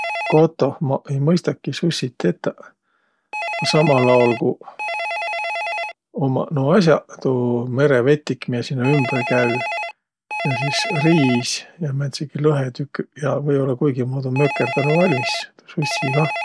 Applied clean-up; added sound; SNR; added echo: none; Telephone; 8 dB; none.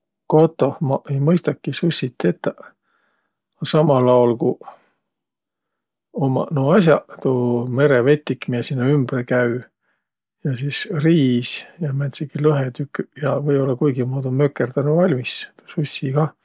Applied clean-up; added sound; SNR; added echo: none; none; none; none.